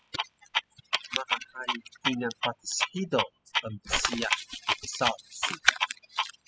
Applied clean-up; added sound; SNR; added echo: classical method spectral subtraction.